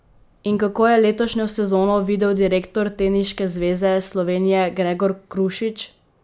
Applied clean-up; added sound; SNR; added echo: none; none; none; none.